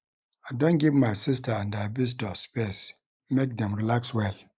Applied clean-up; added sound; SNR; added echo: neural mask model Resemble Enhance denoiser.